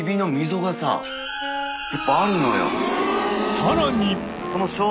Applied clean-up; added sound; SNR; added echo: none; Wind instrument, woodwind instrument; 10 dB; none.